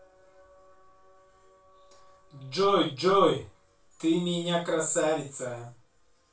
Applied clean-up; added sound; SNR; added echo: none; none; none; reverberation time 0.2 s.